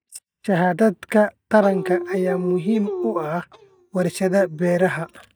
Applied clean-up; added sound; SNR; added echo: neural mask model DeepFilterNet 3.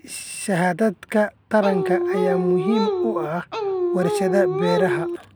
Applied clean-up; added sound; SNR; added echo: none; Dog; -1 dB; none.